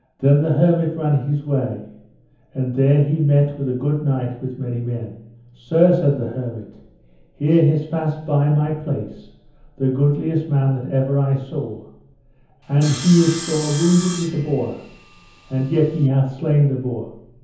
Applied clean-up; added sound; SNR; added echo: none; Sawing; 13 dB; reverberation time 0.7 s.